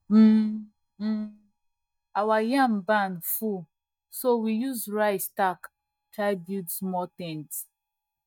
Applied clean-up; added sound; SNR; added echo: neural mask model DeepFilterNet 3.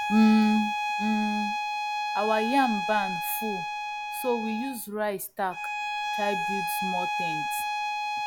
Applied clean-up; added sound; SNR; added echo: none; Bowed string instrument; 2 dB; none.